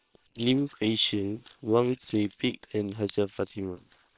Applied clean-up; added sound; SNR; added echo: neural separator model SepFormer WHAM!.